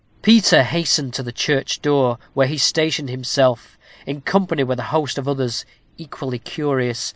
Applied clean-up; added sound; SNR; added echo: none; none; none; none.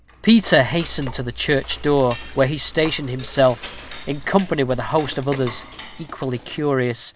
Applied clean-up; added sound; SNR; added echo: none; Cutlery, silverware / Dishes, pots, and pans; 14 dB; none.